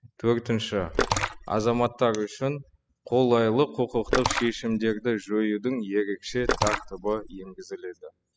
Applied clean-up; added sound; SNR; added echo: classical method spectral subtraction.